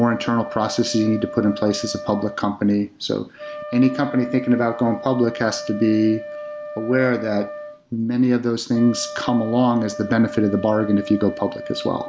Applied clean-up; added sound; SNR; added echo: none; Wind instrument, woodwind instrument; 12 dB; none.